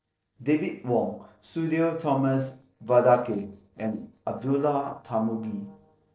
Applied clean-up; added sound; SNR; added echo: neural separator model SepFormer DNS4.